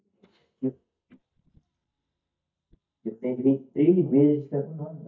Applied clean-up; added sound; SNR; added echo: neural mask model DeepFilterNet 3.